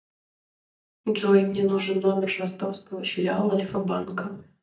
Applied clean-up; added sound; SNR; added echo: neural mask model DeepFilterNet 3.